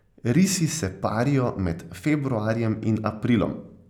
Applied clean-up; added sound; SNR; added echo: none; none; none; none.